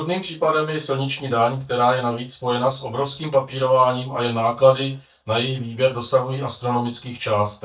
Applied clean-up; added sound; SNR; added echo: neural mask model DeepFilterNet 3.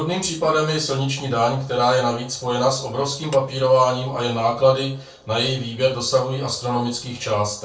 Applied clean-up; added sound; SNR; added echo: neural separator model SepFormer DNS4.